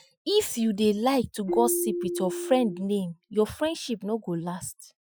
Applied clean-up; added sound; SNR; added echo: classical method Wiener filter.